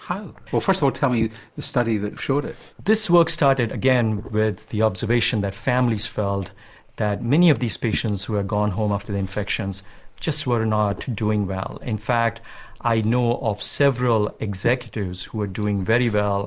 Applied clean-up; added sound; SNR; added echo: neural mask model Resemble Enhance denoiser.